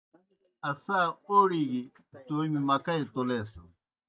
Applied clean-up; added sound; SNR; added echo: neural mask model DeepFilterNet 3.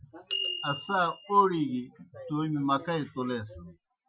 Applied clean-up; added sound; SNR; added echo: classical method Wiener filter.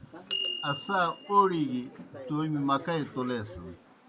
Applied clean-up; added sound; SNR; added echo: none; Door / Bell; 11 dB; none.